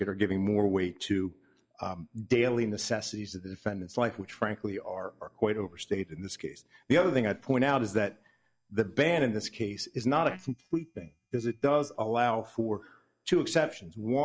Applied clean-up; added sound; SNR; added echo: neural mask model DeepFilterNet 3.